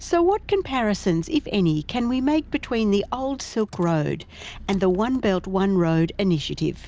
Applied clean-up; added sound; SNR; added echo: none; Engine; 19 dB; none.